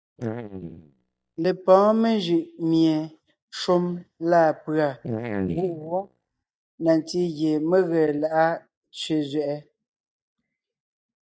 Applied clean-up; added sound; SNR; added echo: neural mask model DeepFilterNet 3.